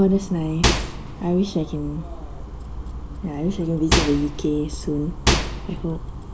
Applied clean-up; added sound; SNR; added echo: none; Microwave oven; -3 dB; none.